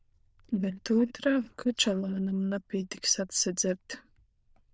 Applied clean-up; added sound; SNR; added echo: neural diffusion model UNIVERSE++.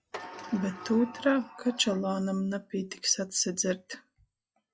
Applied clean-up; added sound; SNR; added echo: classical method log-MMSE.